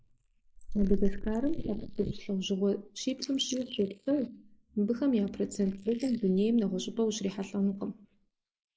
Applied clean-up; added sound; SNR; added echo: neural mask model Resemble Enhance denoiser.